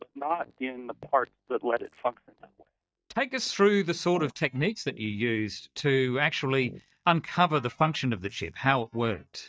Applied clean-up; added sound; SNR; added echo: neural mask model DeepFilterNet 3.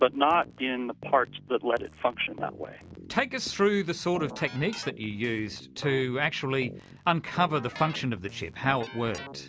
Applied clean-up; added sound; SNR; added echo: none; Keyboard (musical); 16 dB; none.